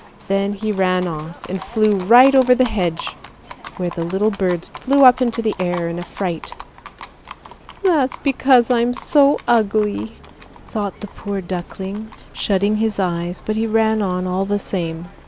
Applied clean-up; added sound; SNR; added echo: none; Livestock, farm animals, working animals; 18 dB; none.